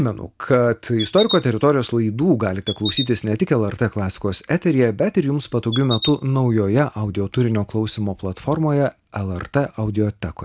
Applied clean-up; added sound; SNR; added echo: none; Chirp, tweet; 9 dB; none.